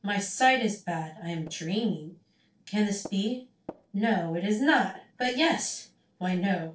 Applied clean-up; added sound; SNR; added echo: neural separator model SepFormer DNS4.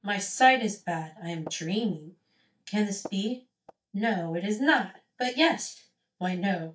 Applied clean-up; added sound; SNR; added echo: neural mask model DeepFilterNet 3.